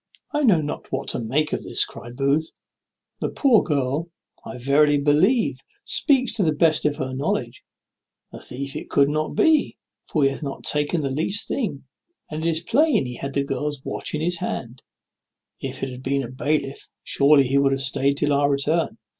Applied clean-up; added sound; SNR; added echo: none; none; none; none.